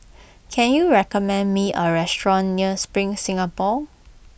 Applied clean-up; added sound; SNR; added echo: none; none; none; none.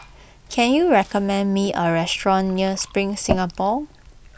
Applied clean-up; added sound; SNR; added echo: none; Fill (with liquid) / Glass; 13 dB; none.